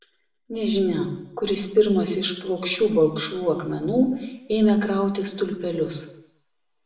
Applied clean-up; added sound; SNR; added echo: none; none; none; reverberation time 0.7 s.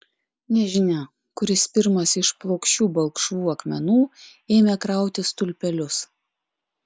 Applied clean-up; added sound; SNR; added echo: none; none; none; none.